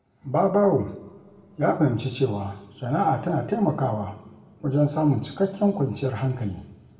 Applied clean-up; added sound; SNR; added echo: none; none; none; reverberation time 1.1 s.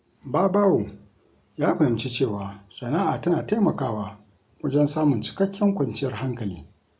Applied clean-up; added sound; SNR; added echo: none; none; none; none.